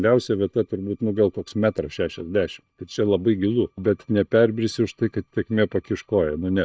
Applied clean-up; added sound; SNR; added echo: neural mask model DeepFilterNet 3.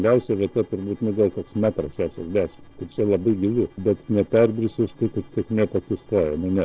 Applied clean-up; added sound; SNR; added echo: neural separator model SepFormer DNS4.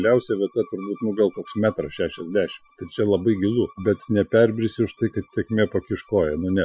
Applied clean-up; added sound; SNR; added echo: classical method Wiener filter.